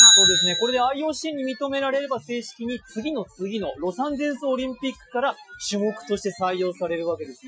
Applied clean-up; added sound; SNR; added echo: classical method Wiener filter.